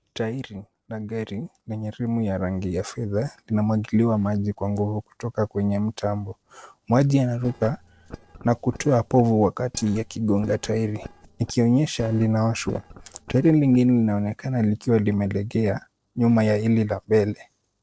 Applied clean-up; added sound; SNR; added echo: neural separator model SepFormer DNS4.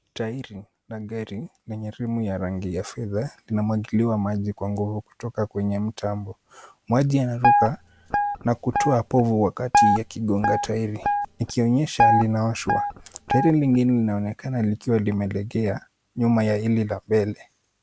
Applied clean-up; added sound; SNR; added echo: none; Guitar; -1 dB; none.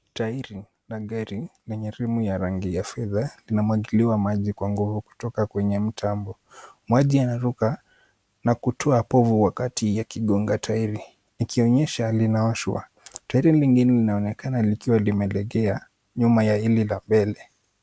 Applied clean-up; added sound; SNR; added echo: none; none; none; none.